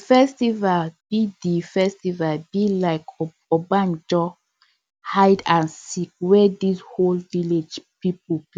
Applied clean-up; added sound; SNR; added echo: none; none; none; none.